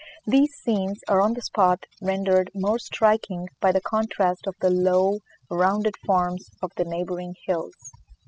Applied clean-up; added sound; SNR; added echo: classical method spectral subtraction.